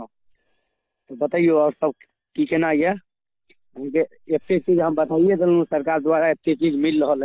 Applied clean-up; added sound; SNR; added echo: neural mask model DeepFilterNet 3.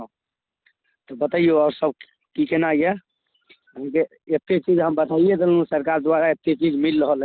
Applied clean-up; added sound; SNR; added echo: none; none; none; none.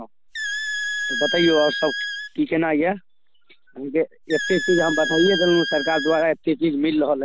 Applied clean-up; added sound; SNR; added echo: none; Squeak; 7 dB; none.